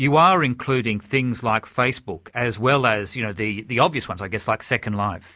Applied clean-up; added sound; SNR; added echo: none; none; none; none.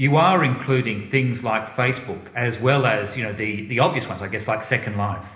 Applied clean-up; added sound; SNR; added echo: none; none; none; reverberation time 1.1 s.